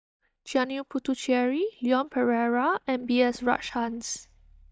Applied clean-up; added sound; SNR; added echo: neural mask model DeepFilterNet 3.